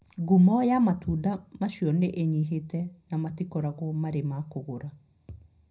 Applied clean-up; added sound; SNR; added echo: none; none; none; reverberation time 0.4 s.